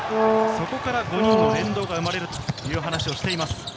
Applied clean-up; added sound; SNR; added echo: none; Brass instrument; -3 dB; none.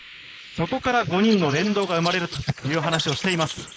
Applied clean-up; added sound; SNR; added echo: neural mask model Resemble Enhance denoiser.